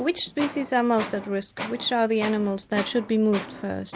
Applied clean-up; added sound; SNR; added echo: none; Tools; 12 dB; none.